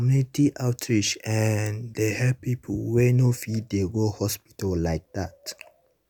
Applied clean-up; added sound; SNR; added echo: none; none; none; none.